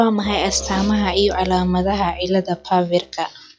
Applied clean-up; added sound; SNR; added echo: classical method log-MMSE.